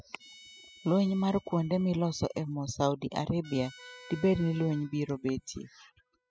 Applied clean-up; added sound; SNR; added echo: classical method spectral subtraction.